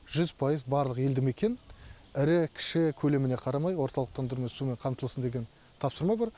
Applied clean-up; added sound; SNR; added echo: none; none; none; none.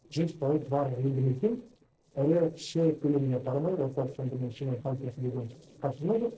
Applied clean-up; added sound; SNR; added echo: neural separator model SepFormer DNS4.